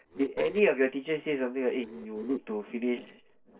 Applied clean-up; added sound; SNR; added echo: neural separator model SepFormer DNS4.